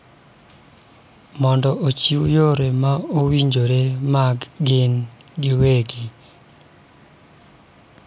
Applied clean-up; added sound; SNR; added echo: none; none; none; none.